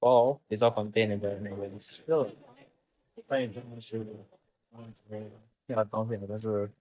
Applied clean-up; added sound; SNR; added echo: neural mask model DeepFilterNet 3.